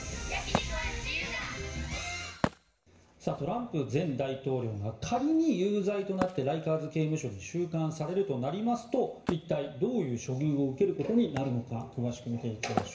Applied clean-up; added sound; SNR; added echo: none; Wood; 11 dB; reverberation time 0.7 s.